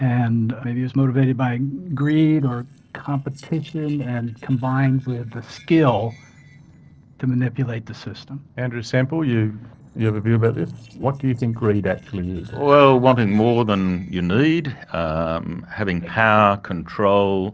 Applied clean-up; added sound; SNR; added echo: neural separator model SepFormer DNS4.